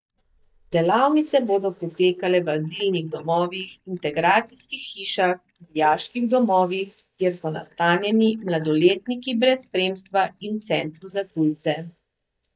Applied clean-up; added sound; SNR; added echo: neural mask model DeepFilterNet 3.